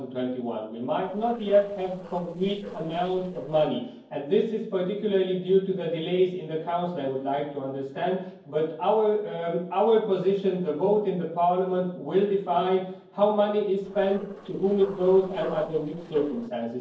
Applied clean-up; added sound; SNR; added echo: neural separator model SepFormer DNS4.